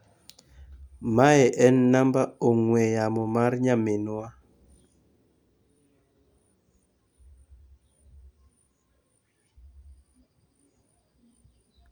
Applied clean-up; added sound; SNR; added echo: none; none; none; none.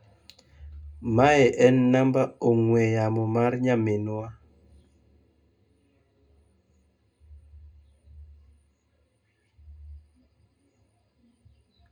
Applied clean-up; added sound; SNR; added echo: none; none; none; reverberation time 0.2 s.